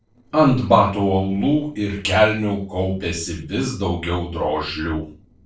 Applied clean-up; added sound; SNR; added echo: neural separator model SepFormer DNS4.